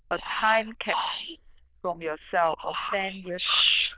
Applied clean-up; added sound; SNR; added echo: neural diffusion model UNIVERSE++.